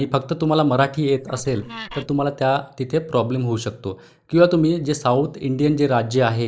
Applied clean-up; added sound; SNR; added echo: neural mask model Resemble Enhance denoiser.